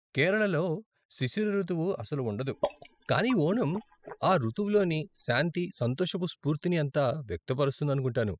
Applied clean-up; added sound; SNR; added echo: classical method spectral subtraction.